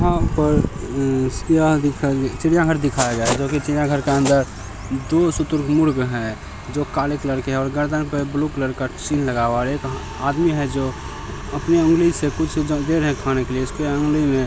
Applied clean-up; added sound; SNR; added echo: none; none; none; none.